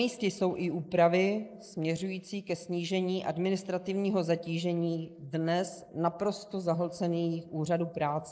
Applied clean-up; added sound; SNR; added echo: neural mask model Resemble Enhance denoiser.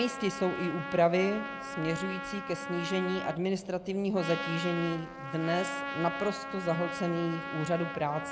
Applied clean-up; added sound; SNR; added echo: none; Trumpet; 7 dB; none.